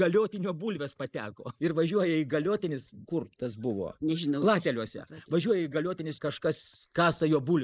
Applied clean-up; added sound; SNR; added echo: neural mask model Resemble Enhance denoiser.